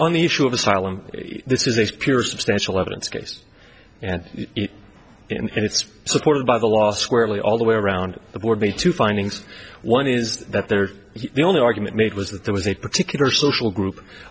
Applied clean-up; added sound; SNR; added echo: none; none; none; none.